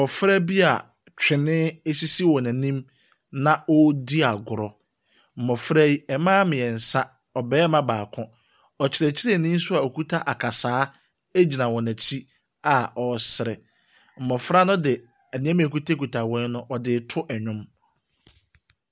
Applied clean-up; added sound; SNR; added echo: none; none; none; none.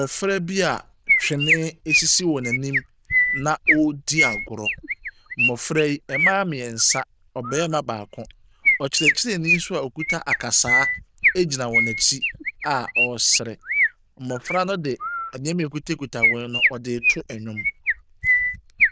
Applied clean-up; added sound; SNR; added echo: neural diffusion model UNIVERSE++.